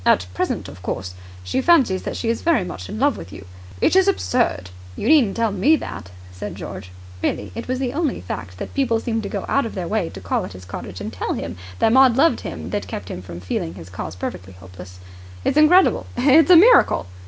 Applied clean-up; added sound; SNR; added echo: none; none; none; none.